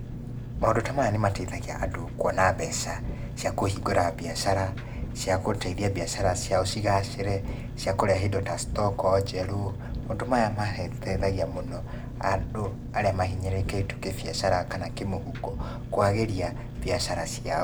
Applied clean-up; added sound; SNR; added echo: none; Engine; 7 dB; none.